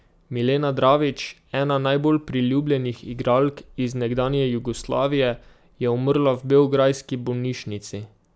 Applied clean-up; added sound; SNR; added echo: none; none; none; none.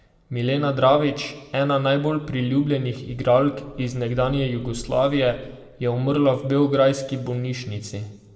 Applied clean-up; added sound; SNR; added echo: none; none; none; reverberation time 0.9 s.